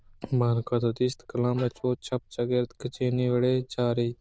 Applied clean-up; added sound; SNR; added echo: neural diffusion model UNIVERSE++.